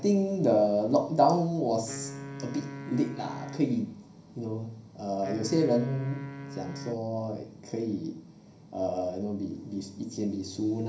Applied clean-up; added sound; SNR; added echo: none; Wind instrument, woodwind instrument; 13 dB; reverberation time 0.5 s.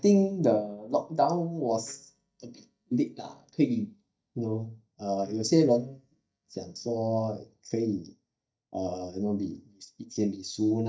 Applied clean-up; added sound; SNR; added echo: neural mask model DeepFilterNet 3.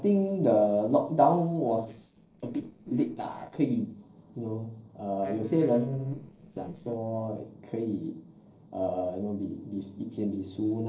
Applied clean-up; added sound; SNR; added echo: neural separator model SepFormer DNS4.